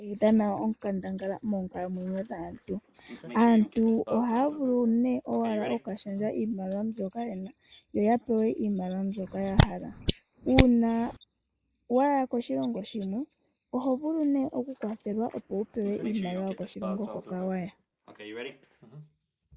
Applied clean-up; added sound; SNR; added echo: neural mask model Resemble Enhance denoiser.